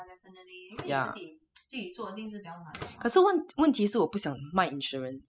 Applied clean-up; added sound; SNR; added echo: classical method spectral subtraction.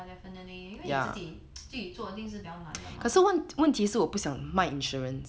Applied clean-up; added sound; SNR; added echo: none; none; none; none.